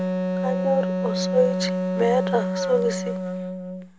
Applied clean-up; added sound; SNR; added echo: none; Wind instrument, woodwind instrument; 0 dB; none.